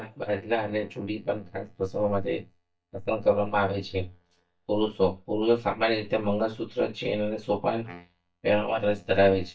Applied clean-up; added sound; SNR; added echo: neural mask model DeepFilterNet 3.